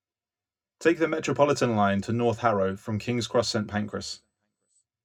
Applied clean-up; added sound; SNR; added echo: none; none; none; reverberation time 0.2 s.